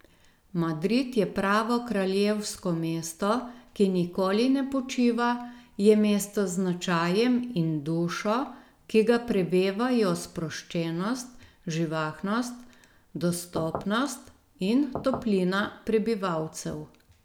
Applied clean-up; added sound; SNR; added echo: none; Knock / Wood; 10 dB; none.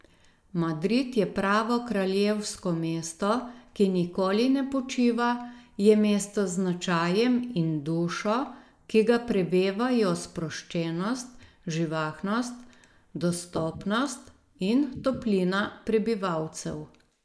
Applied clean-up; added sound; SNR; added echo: neural mask model Resemble Enhance denoiser.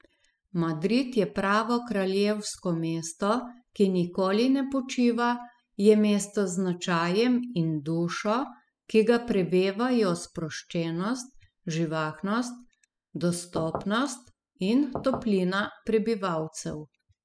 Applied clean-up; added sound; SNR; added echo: classical method spectral subtraction.